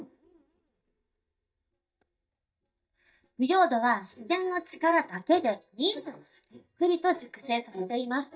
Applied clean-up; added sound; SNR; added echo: neural mask model DeepFilterNet 3.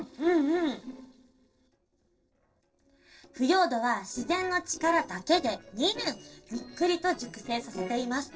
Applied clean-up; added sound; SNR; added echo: neural separator model SepFormer DNS4.